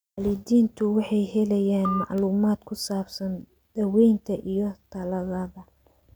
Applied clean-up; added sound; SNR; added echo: none; Telephone; 11 dB; none.